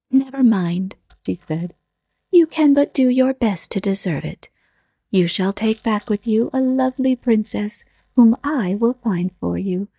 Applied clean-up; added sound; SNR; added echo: neural mask model DeepFilterNet 3.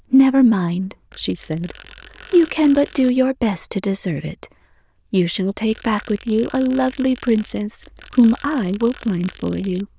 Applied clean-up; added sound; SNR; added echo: neural diffusion model UNIVERSE++.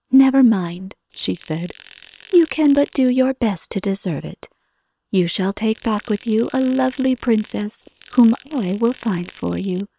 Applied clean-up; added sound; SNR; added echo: neural separator model SepFormer WHAM!.